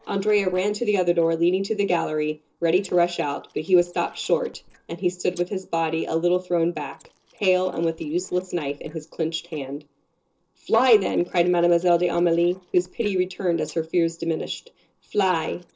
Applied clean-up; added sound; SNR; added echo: neural separator model SepFormer DNS4.